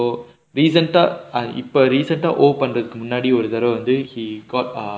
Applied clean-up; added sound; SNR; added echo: none; none; none; none.